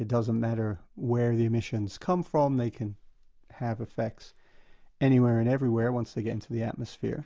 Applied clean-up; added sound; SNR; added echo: none; none; none; none.